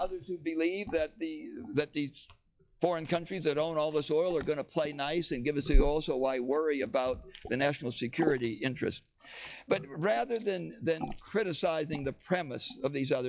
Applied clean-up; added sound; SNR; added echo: classical method log-MMSE.